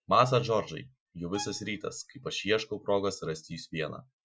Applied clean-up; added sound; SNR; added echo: classical method Wiener filter.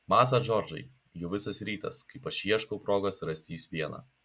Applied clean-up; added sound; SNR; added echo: none; none; none; none.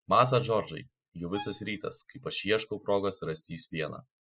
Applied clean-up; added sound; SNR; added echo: classical method spectral subtraction.